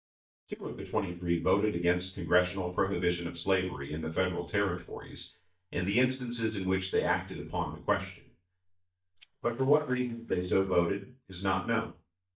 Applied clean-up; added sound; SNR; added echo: neural mask model DeepFilterNet 3.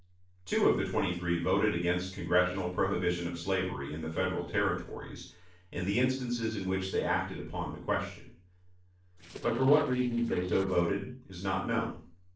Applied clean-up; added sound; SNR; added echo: neural separator model SepFormer DNS4.